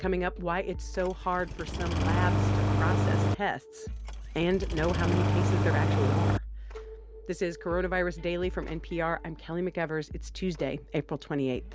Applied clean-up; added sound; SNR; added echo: none; Engine starting; -4 dB; none.